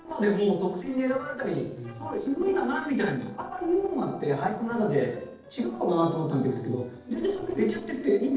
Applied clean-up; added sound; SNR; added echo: neural separator model SepFormer DNS4.